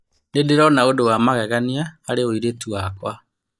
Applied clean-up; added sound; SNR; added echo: neural mask model DeepFilterNet 3.